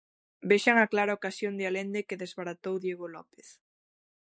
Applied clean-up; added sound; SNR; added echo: neural mask model Resemble Enhance denoiser.